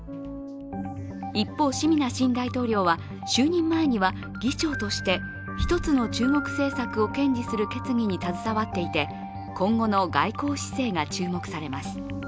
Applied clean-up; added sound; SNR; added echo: none; Bass guitar + Bass drum; 15 dB; none.